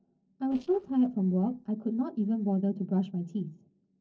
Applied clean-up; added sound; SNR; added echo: neural separator model SepFormer DNS4.